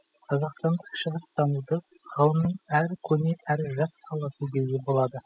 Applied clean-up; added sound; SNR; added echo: classical method spectral subtraction.